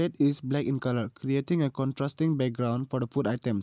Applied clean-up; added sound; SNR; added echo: none; none; none; none.